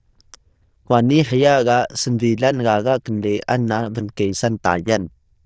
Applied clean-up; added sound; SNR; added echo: neural diffusion model UNIVERSE++.